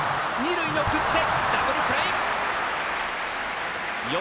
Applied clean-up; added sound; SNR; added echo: none; Mechanisms + Explosion; 18 dB; none.